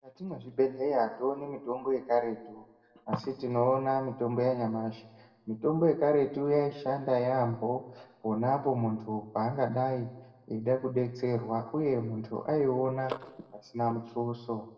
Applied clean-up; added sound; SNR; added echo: none; none; none; reverberation time 0.8 s.